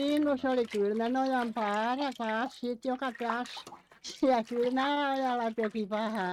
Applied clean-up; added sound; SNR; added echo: neural mask model RNNoise.